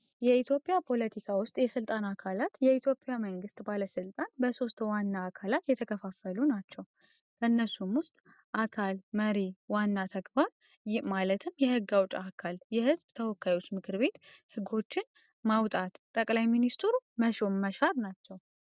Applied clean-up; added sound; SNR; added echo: none; none; none; none.